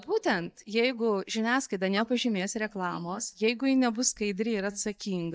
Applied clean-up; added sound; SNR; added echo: neural mask model DeepFilterNet 3.